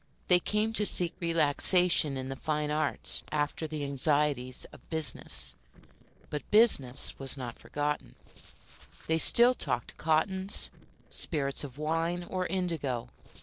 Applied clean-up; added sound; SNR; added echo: neural separator model SepFormer DNS4.